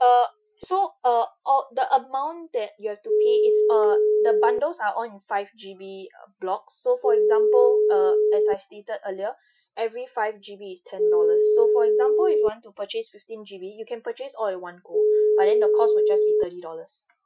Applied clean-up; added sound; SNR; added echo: classical method Wiener filter.